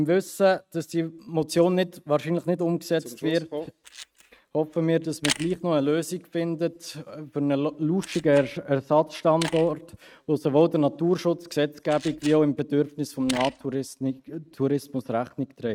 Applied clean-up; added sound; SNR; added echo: neural mask model RNNoise.